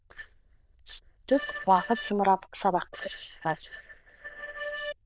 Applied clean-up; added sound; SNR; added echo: neural diffusion model UNIVERSE++.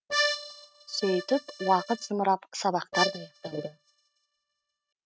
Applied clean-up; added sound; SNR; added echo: neural mask model RNNoise.